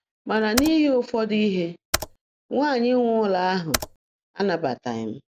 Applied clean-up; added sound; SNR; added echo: none; Computer keyboard; 10 dB; none.